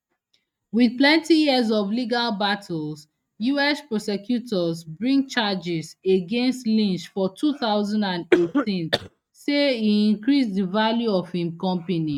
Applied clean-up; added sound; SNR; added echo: neural mask model RNNoise.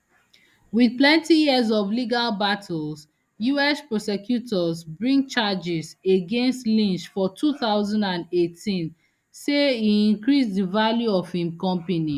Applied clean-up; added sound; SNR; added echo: none; none; none; none.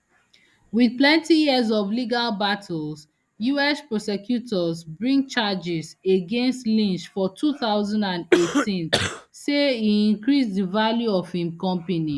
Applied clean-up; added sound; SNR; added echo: none; Cough; 0 dB; none.